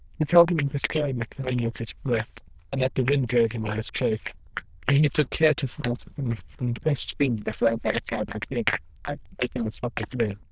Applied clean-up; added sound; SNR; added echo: neural diffusion model UNIVERSE++.